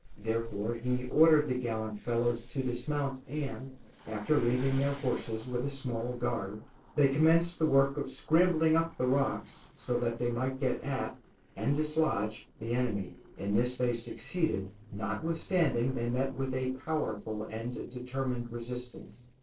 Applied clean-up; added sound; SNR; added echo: neural separator model SepFormer DNS4.